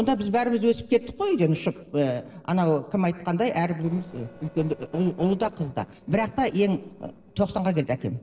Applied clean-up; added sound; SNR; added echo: neural separator model SepFormer DNS4.